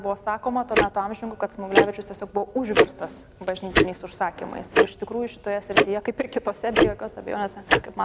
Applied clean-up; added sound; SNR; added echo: none; Tick-tock; -3 dB; none.